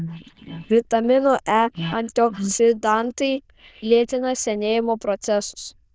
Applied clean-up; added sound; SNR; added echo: neural diffusion model UNIVERSE++.